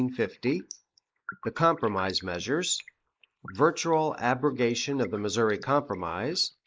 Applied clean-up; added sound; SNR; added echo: neural mask model Resemble Enhance denoiser.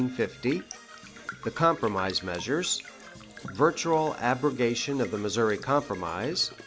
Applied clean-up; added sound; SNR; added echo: none; Brass instrument / Percussion + Raindrop; 16 dB; none.